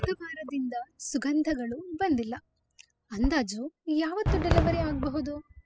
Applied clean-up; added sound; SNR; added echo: classical method spectral subtraction.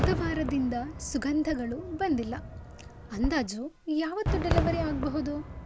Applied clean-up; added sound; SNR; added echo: none; Fireworks; 3 dB; none.